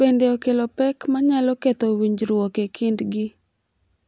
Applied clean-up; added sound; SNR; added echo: none; none; none; none.